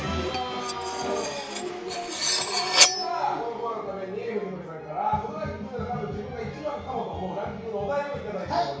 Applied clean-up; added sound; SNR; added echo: none; Cutlery, silverware; -3 dB; reverberation time 0.6 s.